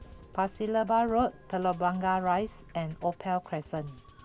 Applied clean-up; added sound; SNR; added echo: none; Musical instrument; 20 dB; none.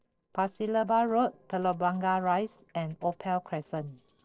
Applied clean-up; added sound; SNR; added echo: neural separator model SepFormer DNS4.